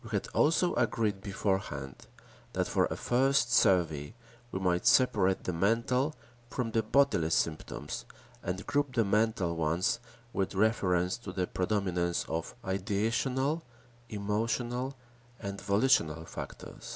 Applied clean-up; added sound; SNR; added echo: none; none; none; none.